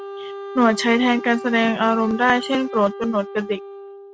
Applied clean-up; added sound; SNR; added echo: none; Wind instrument, woodwind instrument; 13 dB; none.